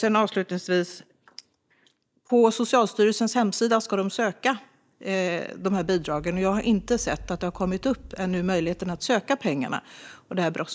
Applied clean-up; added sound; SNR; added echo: neural mask model DeepFilterNet 3.